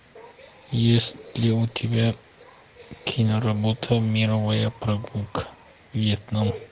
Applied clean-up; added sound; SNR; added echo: none; none; none; none.